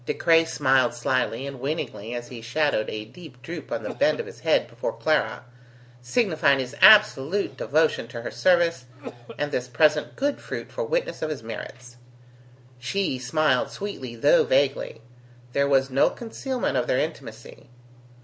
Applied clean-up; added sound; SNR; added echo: none; Cough; 19 dB; none.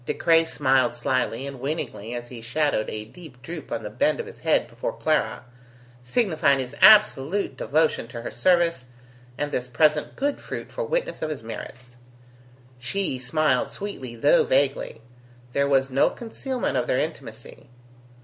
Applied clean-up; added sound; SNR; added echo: none; none; none; none.